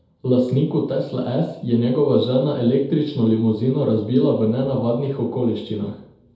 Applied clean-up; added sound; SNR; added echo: none; none; none; reverberation time 0.8 s.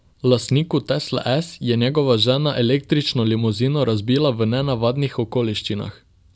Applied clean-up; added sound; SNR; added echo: none; none; none; none.